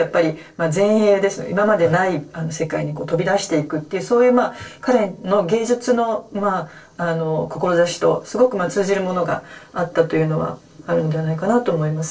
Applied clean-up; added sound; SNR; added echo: neural separator model SepFormer DNS4.